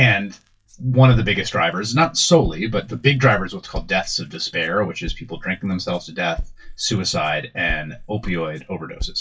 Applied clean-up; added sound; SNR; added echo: classical method WPE with log-MMSE.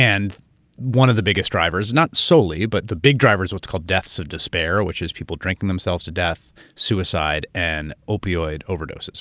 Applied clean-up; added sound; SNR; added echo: none; none; none; none.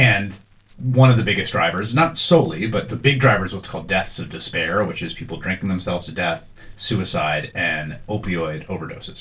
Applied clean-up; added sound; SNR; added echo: neural separator model SepFormer DNS4.